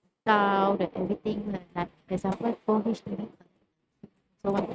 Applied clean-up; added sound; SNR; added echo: neural mask model RNNoise.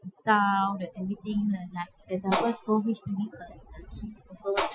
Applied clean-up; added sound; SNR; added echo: classical method Wiener filter.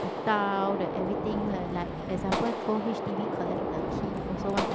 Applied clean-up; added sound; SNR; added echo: none; Gunshot, gunfire; 0 dB; none.